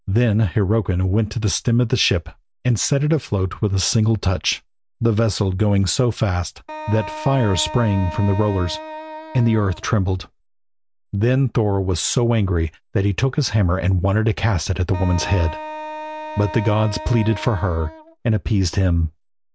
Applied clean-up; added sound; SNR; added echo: none; Wind instrument, woodwind instrument; 12 dB; none.